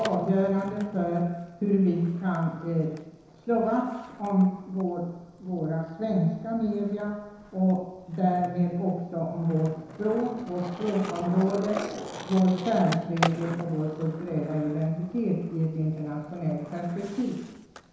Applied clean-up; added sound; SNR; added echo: none; Skateboard; 14 dB; reverberation time 1.0 s.